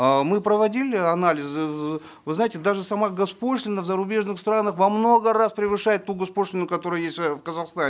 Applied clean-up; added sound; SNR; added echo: none; none; none; none.